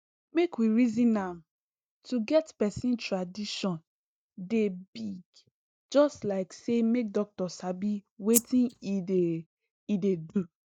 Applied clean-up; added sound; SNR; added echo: neural mask model DeepFilterNet 3.